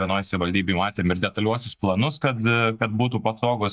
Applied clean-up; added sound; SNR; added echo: neural mask model DeepFilterNet 3.